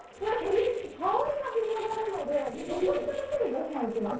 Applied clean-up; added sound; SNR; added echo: neural separator model SepFormer DNS4.